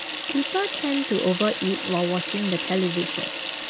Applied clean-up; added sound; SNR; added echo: none; Sink (filling or washing) / Water tap, faucet; 2 dB; none.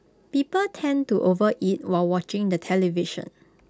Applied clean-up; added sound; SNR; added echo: none; none; none; none.